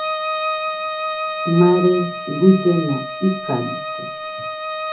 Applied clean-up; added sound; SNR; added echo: none; Bowed string instrument; 5 dB; reverberation time 0.3 s.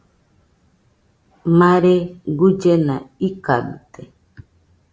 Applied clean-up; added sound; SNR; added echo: none; none; none; none.